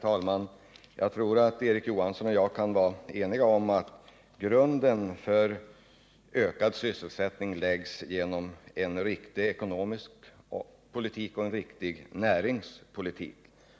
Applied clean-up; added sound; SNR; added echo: none; none; none; none.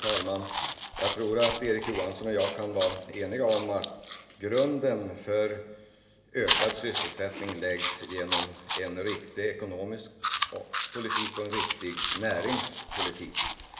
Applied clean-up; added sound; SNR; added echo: none; Chewing, mastication; 0 dB; reverberation time 1.5 s.